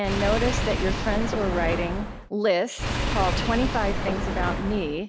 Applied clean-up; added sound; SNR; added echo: none; Engine / Car; 0 dB; none.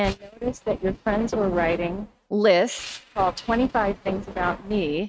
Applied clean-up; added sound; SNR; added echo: neural mask model RNNoise.